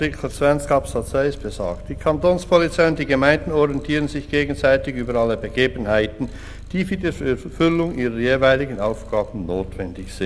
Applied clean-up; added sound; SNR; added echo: none; Purr; 14 dB; none.